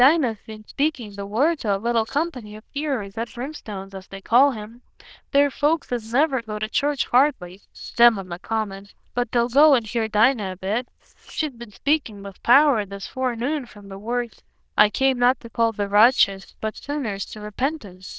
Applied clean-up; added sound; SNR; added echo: neural diffusion model UNIVERSE++.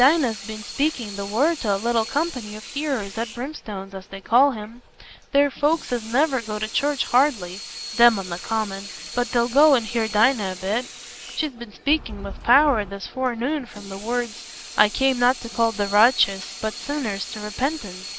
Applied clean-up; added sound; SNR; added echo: none; Sink (filling or washing) / Water tap, faucet + Wind; 14 dB; none.